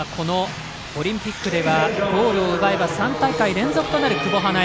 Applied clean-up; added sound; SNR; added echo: none; none; none; none.